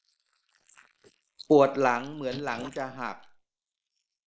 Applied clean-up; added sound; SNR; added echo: neural mask model Resemble Enhance denoiser.